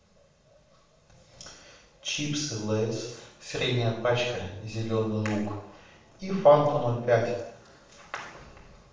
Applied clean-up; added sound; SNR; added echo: none; none; none; reverberation time 0.7 s.